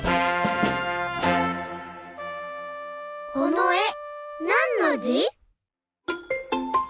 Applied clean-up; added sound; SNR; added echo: none; Trumpet; 11 dB; none.